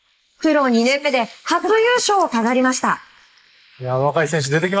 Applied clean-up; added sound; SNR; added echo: neural mask model Resemble Enhance denoiser.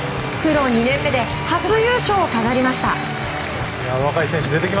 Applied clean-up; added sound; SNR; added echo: none; Sink (filling or washing); 20 dB; none.